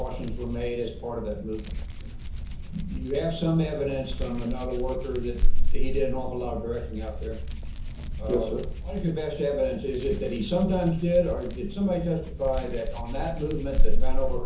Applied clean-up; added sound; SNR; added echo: none; Hands; -4 dB; reverberation time 0.6 s.